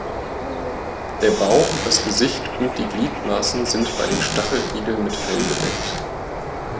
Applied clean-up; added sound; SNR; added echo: none; Squeak / Cupboard open or close + Bird; 3 dB; none.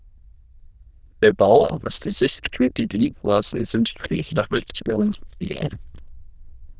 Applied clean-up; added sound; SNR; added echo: neural diffusion model UNIVERSE++.